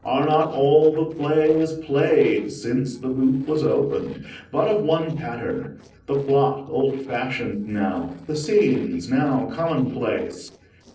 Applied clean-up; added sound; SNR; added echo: neural separator model SepFormer DNS4.